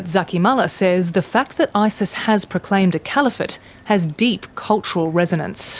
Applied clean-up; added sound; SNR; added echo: none; none; none; none.